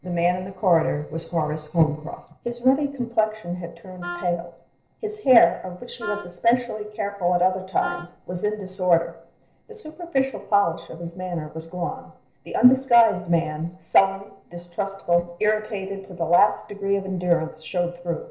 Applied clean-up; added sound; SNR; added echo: neural separator model SepFormer DNS4.